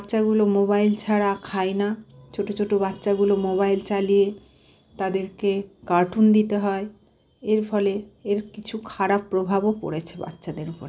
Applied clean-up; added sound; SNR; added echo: none; none; none; none.